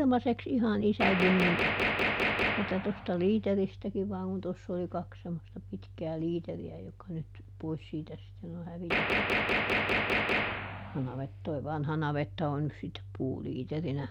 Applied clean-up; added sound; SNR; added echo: none; Gunshot, gunfire; -2 dB; none.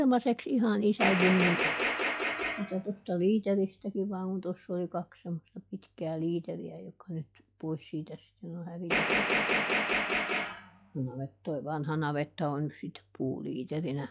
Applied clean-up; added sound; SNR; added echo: classical method log-MMSE.